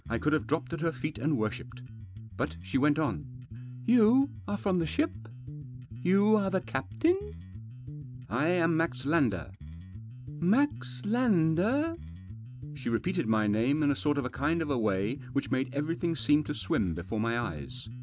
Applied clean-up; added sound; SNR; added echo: none; Bass guitar; 12 dB; none.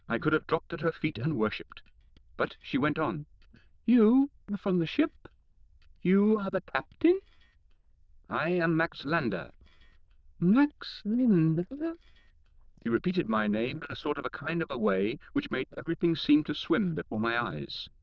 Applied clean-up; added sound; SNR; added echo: neural diffusion model UNIVERSE++.